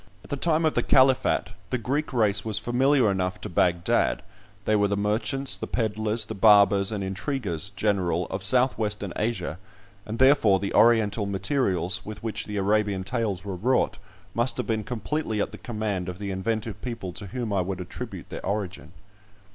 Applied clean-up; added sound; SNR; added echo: none; none; none; none.